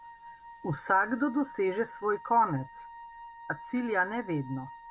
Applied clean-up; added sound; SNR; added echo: none; Wind instrument, woodwind instrument; 17 dB; none.